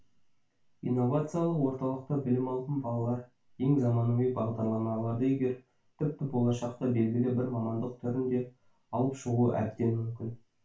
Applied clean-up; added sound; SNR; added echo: none; none; none; reverberation time 0.2 s.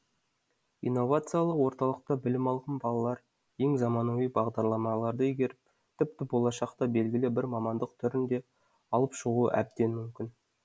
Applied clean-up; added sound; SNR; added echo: none; none; none; none.